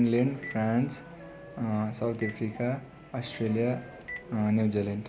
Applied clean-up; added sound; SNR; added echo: none; Wind instrument, woodwind instrument + Telephone; 18 dB; none.